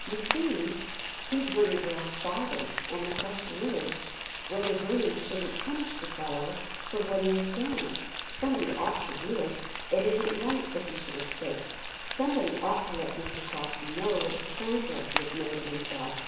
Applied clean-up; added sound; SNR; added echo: none; Frying (food); 4 dB; reverberation time 1.1 s.